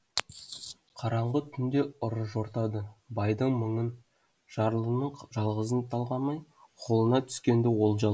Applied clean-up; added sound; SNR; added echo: none; none; none; none.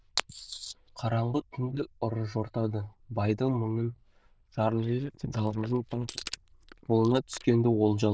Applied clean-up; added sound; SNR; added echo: neural diffusion model UNIVERSE++.